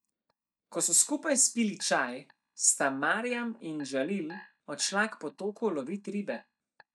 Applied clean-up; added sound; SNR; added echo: neural mask model DeepFilterNet 3.